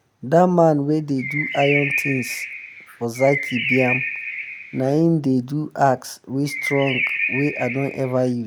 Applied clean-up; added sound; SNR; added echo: none; Bird; 5 dB; none.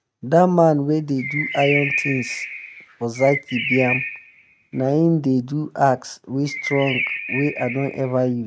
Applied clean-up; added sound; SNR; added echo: neural mask model RNNoise.